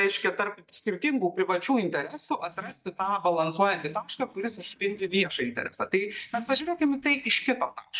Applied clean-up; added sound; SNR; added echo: neural mask model DeepFilterNet 3.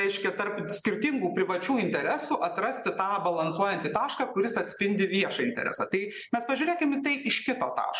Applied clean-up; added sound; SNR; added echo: none; none; none; none.